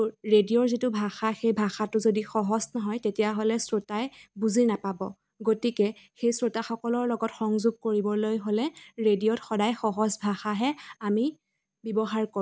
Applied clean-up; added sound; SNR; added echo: none; none; none; none.